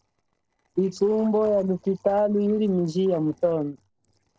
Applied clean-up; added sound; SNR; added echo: neural separator model SepFormer DNS4.